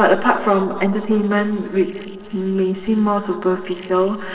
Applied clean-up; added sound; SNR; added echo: neural separator model SepFormer DNS4.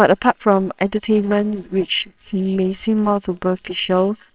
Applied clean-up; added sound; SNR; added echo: neural separator model SepFormer WHAMR!.